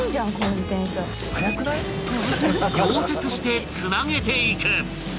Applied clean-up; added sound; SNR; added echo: none; none; none; none.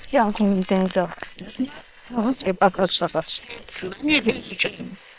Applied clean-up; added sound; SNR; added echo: neural separator model SepFormer WHAM!.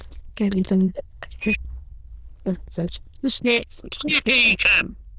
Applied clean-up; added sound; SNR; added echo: neural diffusion model UNIVERSE++.